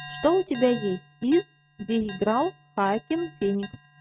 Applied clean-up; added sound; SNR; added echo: neural mask model RNNoise.